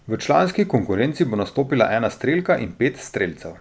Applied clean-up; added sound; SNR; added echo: none; none; none; none.